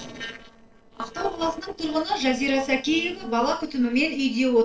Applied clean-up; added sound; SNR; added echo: neural separator model SepFormer DNS4.